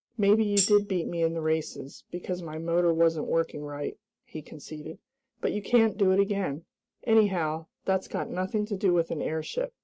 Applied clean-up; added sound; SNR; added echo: neural mask model RNNoise.